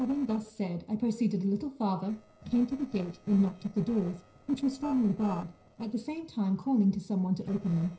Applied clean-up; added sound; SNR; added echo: neural separator model SepFormer DNS4.